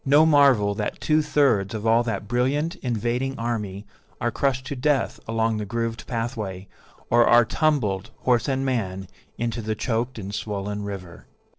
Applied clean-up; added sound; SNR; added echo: neural separator model SepFormer DNS4.